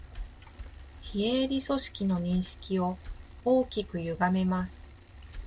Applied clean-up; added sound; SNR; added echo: none; Bicycle; 14 dB; none.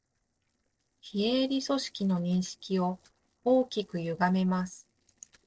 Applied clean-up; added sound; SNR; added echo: neural separator model SepFormer DNS4.